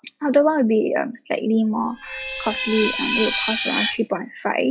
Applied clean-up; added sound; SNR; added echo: classical method log-MMSE.